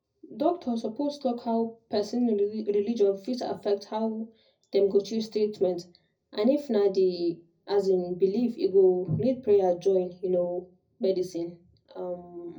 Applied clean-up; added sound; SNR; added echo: none; none; none; reverberation time 0.4 s.